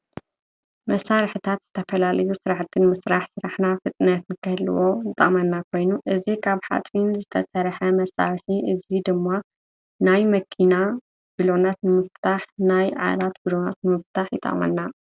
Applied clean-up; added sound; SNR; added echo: none; none; none; none.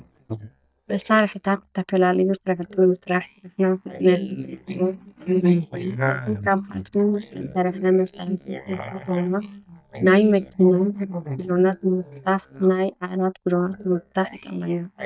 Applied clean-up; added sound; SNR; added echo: neural mask model DeepFilterNet 3.